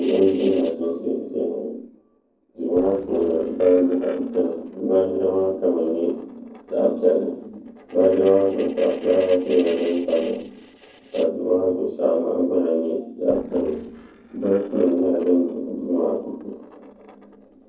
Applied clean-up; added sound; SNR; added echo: neural separator model SepFormer DNS4.